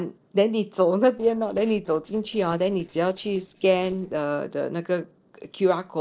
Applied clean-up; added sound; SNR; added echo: neural separator model SepFormer DNS4.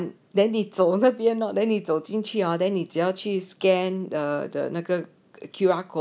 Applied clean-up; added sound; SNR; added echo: none; none; none; none.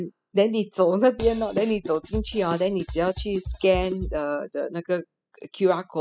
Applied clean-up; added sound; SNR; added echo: classical method spectral subtraction.